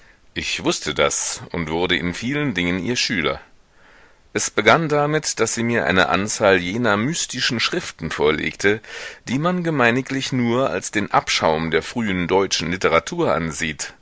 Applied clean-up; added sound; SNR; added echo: none; none; none; none.